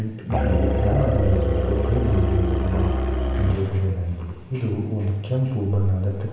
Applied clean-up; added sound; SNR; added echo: none; Musical instrument; -1 dB; reverberation time 0.8 s.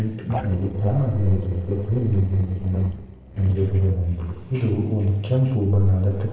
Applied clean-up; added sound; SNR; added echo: neural separator model SepFormer DNS4.